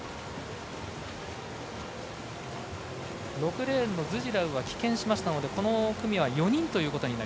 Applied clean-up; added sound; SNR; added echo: none; none; none; none.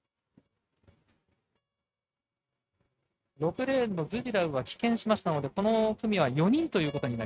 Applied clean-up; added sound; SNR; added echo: neural mask model RNNoise.